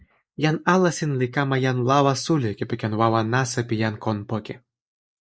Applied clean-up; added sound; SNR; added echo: neural mask model Resemble Enhance denoiser.